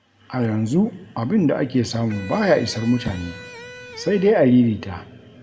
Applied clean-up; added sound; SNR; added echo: none; Electric guitar; 19 dB; reverberation time 1.1 s.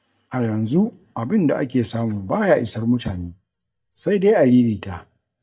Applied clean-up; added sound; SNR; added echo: neural mask model DeepFilterNet 3.